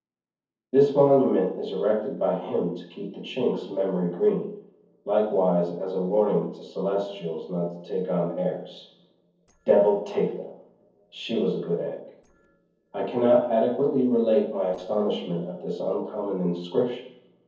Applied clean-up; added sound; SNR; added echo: neural separator model SepFormer DNS4.